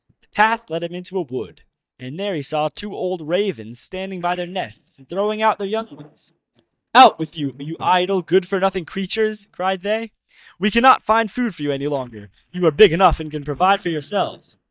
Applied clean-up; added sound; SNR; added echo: neural mask model DeepFilterNet 3.